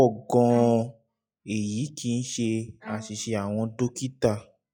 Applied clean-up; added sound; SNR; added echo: classical method log-MMSE.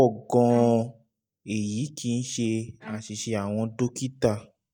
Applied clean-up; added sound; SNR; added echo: neural mask model DeepFilterNet 3.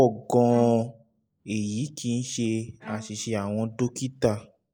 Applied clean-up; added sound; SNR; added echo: neural mask model Resemble Enhance denoiser.